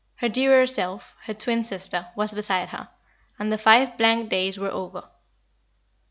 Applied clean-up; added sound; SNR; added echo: none; none; none; none.